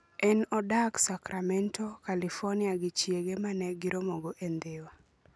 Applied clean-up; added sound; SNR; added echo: none; none; none; none.